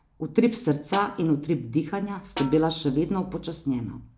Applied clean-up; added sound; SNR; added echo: none; Snare drum; 14 dB; none.